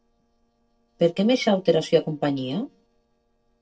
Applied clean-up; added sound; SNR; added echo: neural separator model SepFormer DNS4.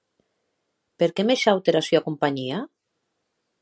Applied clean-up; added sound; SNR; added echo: none; none; none; none.